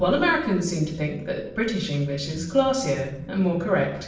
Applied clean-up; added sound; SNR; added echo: none; none; none; reverberation time 0.6 s.